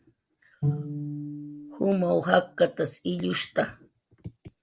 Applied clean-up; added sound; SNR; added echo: neural separator model SepFormer DNS4.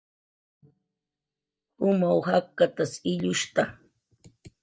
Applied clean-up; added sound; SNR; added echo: neural mask model DeepFilterNet 3.